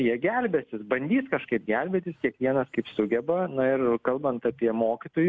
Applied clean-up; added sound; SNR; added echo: none; none; none; none.